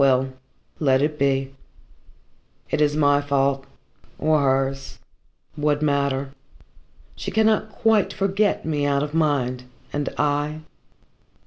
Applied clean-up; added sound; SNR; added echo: none; none; none; none.